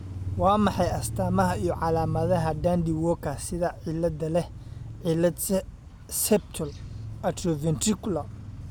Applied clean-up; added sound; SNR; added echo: none; none; none; none.